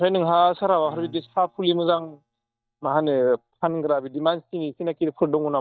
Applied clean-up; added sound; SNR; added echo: neural mask model DeepFilterNet 3.